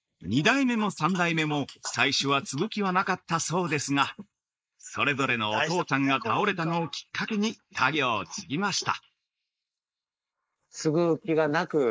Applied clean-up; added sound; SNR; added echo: neural mask model Resemble Enhance denoiser.